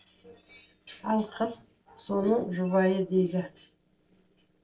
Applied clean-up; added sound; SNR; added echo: neural separator model SepFormer DNS4.